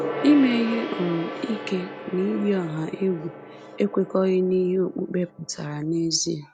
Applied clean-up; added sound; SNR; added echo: none; Gong; 10 dB; none.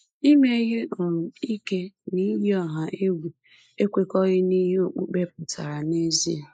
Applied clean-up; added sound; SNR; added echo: neural mask model Resemble Enhance denoiser.